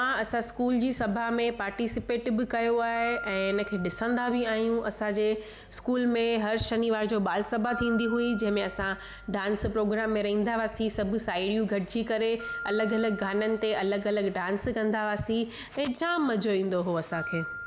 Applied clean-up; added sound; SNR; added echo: none; Keyboard (musical); 16 dB; none.